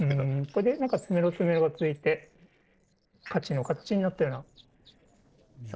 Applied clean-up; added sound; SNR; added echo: neural separator model SepFormer DNS4.